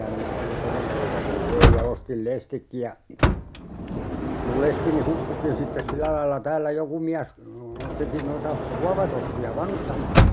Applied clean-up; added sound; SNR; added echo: none; Sliding door / Motor vehicle (road); -2 dB; none.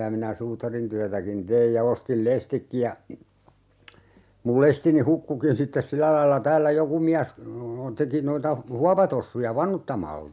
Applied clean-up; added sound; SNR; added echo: none; none; none; none.